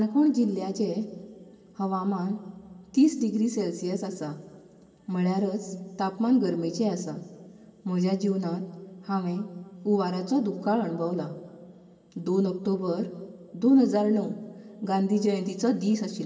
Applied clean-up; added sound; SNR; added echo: none; none; none; reverberation time 2.7 s.